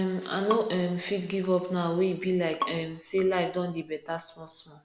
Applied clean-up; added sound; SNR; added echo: none; Bowed string instrument; 12 dB; none.